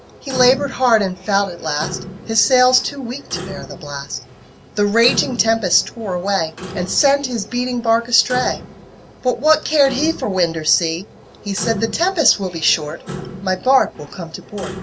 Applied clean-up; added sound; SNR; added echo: none; Clock; 14 dB; none.